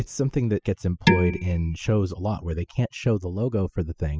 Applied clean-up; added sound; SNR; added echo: classical method spectral subtraction.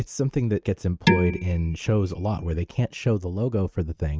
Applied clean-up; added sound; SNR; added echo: neural mask model RNNoise.